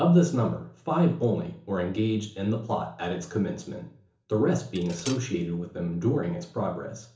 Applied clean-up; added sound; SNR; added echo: none; Cutlery, silverware; 17 dB; reverberation time 0.7 s.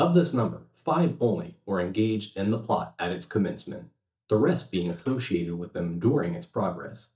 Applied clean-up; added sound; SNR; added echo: neural mask model DeepFilterNet 3.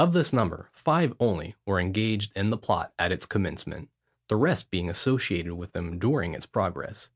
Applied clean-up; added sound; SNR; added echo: none; none; none; none.